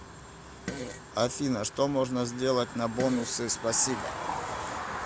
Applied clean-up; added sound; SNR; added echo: none; Fart; 13 dB; none.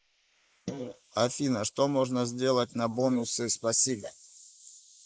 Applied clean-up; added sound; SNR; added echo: neural mask model Resemble Enhance denoiser.